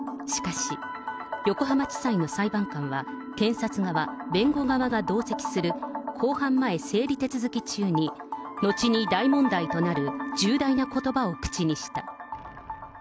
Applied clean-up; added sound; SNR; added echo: none; none; none; none.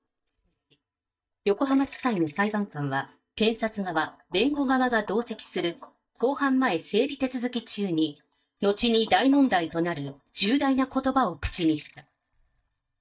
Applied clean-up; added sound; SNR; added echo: neural mask model DeepFilterNet 3.